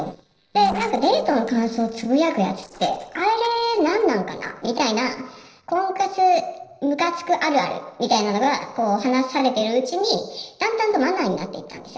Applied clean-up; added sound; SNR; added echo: neural separator model SepFormer DNS4.